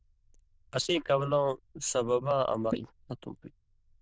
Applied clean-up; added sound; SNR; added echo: neural diffusion model UNIVERSE++.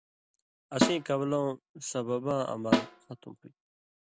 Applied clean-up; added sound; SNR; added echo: none; Snare drum; -1 dB; none.